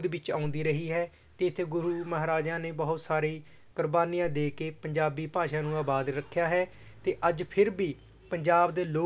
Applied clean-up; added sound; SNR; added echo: none; Zipper (clothing); 17 dB; none.